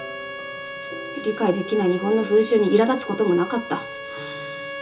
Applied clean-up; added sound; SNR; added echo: none; Bowed string instrument; 11 dB; reverberation time 0.2 s.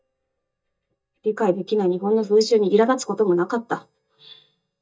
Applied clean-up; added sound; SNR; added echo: neural mask model DeepFilterNet 3.